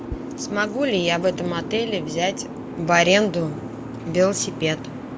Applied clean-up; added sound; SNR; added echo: none; Boat, Water vehicle; 9 dB; none.